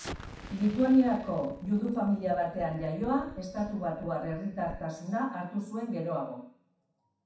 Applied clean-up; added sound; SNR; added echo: none; Explosion; 17 dB; reverberation time 0.7 s.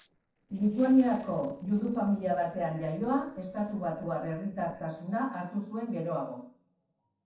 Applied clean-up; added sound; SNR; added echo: neural separator model SepFormer DNS4.